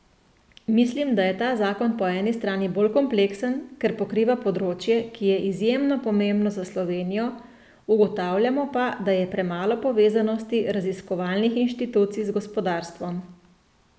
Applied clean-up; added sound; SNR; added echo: none; none; none; none.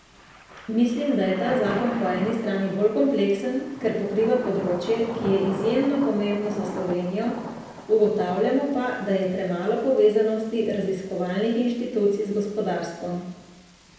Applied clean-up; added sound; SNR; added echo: none; Thunder / Rain; 14 dB; reverberation time 0.9 s.